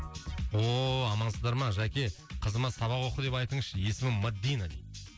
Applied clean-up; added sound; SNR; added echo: none; none; none; none.